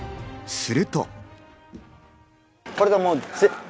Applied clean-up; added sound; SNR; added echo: none; none; none; none.